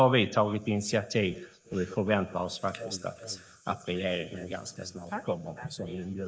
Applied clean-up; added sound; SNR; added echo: neural mask model Resemble Enhance denoiser.